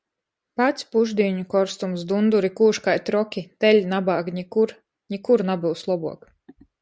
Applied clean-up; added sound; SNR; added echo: none; none; none; none.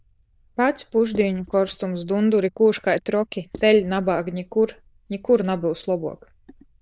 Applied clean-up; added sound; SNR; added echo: neural diffusion model UNIVERSE++.